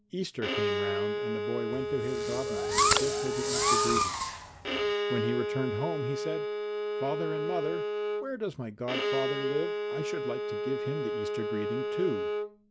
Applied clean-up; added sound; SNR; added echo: none; Bowed string instrument + Fireworks; -5 dB; none.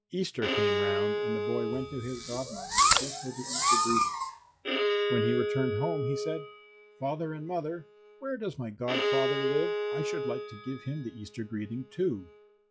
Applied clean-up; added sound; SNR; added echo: classical method log-MMSE.